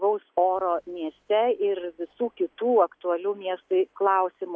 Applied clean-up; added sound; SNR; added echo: none; none; none; none.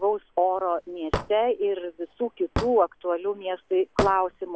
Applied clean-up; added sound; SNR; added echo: none; Hammer / Wood; 9 dB; none.